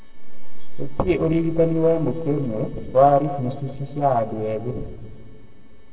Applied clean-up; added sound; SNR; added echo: neural separator model SepFormer DNS4.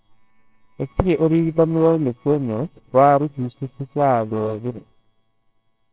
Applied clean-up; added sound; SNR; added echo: neural separator model SepFormer WHAMR!.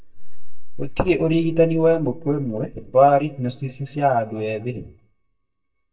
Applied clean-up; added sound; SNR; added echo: neural mask model DeepFilterNet 3.